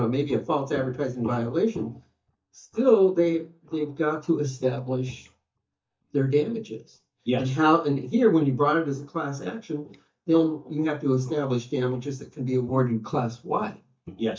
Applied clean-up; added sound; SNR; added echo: neural mask model DeepFilterNet 3.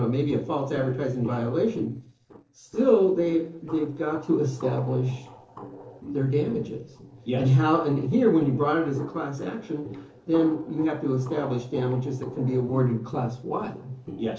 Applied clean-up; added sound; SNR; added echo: neural separator model SepFormer DNS4.